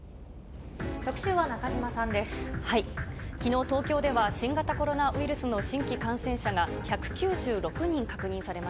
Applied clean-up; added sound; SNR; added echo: none; Subway, metro, underground / Train; 10 dB; none.